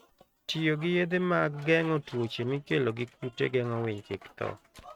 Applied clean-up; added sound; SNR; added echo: neural mask model RNNoise.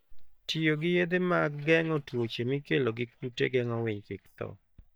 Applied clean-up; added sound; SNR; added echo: neural mask model DeepFilterNet 3.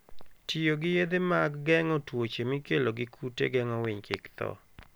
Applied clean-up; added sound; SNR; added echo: none; none; none; none.